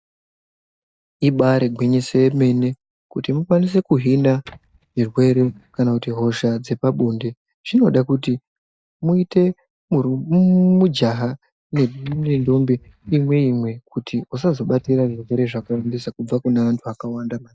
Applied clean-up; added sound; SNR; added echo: neural mask model DeepFilterNet 3.